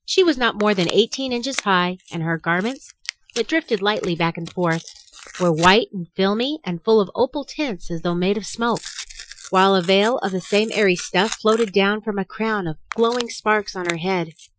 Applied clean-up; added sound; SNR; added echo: classical method Wiener filter.